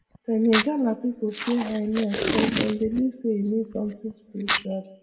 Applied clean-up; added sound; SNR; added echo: none; Packing tape, duct tape; 2 dB; reverberation time 1.1 s.